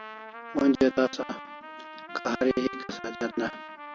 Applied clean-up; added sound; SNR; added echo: none; Trumpet; 13 dB; none.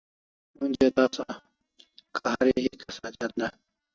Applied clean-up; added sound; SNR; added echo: neural mask model DeepFilterNet 3.